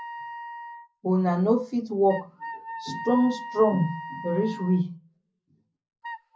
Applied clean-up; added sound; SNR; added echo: none; Wind instrument, woodwind instrument; 13 dB; reverberation time 0.4 s.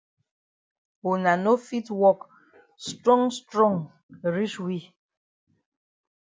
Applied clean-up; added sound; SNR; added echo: none; none; none; none.